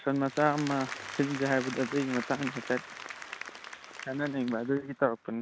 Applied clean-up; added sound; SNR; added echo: none; Applause; 11 dB; none.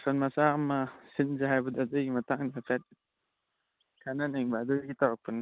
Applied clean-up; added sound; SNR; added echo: none; none; none; none.